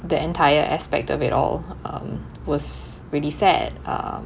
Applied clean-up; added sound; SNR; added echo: none; none; none; none.